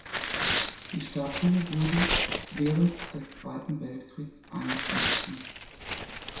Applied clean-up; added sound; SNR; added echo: none; Tearing; 2 dB; reverberation time 0.7 s.